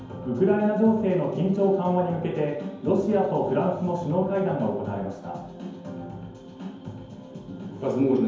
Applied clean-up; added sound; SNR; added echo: none; none; none; reverberation time 0.9 s.